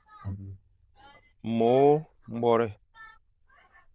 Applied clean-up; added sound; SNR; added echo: neural diffusion model UNIVERSE++.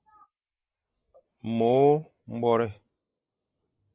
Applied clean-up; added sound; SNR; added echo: neural mask model Resemble Enhance denoiser.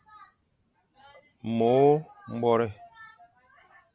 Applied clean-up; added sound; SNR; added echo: none; none; none; none.